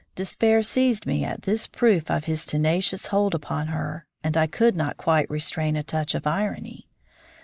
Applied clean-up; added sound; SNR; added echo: neural mask model Resemble Enhance denoiser.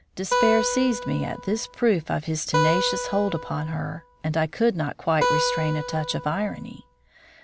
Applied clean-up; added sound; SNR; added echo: none; Acoustic guitar; 3 dB; none.